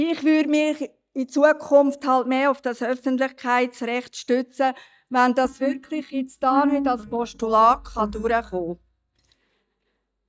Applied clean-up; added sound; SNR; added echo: neural mask model DeepFilterNet 3.